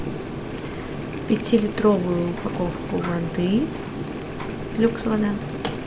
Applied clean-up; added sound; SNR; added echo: none; Boiling; 7 dB; none.